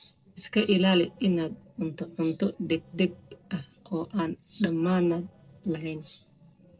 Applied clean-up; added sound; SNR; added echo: neural separator model SepFormer DNS4.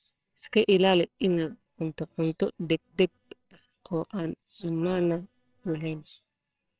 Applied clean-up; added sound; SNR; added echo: neural separator model SepFormer WHAMR!.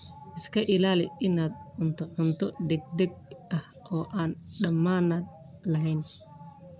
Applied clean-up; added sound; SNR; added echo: none; none; none; none.